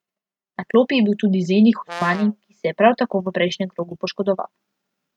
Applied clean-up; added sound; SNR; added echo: neural mask model RNNoise.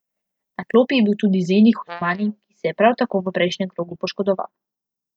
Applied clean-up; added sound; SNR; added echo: neural mask model DeepFilterNet 3.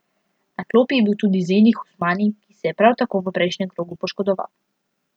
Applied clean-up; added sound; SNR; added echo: none; none; none; none.